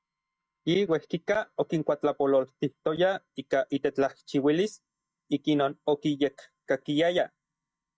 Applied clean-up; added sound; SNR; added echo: neural mask model DeepFilterNet 3.